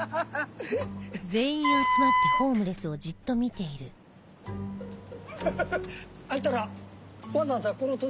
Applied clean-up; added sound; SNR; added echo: none; Wind instrument, woodwind instrument; -5 dB; none.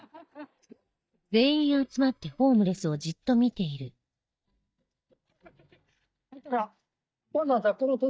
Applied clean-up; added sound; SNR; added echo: neural mask model DeepFilterNet 3.